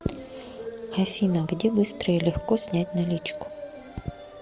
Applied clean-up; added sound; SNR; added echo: none; none; none; none.